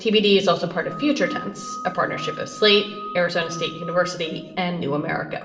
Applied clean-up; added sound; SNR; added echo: none; Screech / Glass; 13 dB; reverberation time 0.8 s.